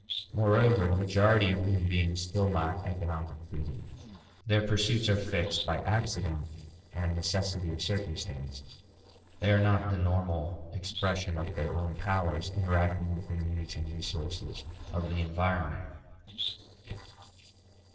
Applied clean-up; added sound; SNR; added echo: neural separator model SepFormer DNS4.